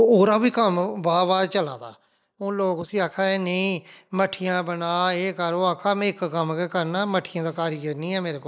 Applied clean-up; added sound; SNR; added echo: neural mask model DeepFilterNet 3.